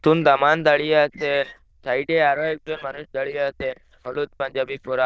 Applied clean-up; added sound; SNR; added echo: neural diffusion model UNIVERSE++.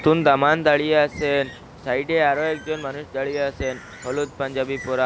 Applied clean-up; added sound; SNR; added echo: none; Bird; 18 dB; none.